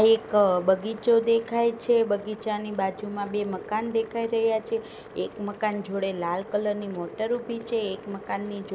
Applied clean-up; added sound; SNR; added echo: none; Boiling; 17 dB; none.